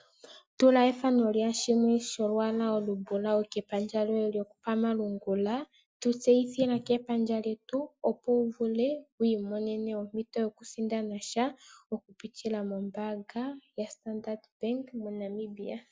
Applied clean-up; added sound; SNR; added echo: none; none; none; none.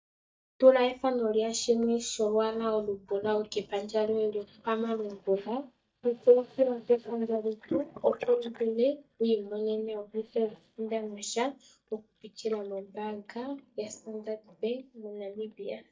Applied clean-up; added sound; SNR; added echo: neural mask model DeepFilterNet 3.